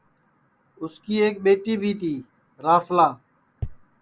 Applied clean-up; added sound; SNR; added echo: none; none; none; none.